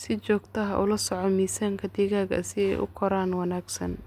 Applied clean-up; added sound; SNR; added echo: none; none; none; none.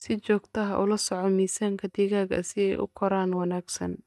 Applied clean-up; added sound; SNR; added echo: neural mask model DeepFilterNet 3.